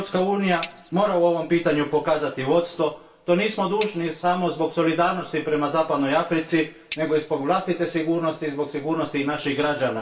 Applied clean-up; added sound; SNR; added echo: none; Bicycle bell; 2 dB; reverberation time 0.3 s.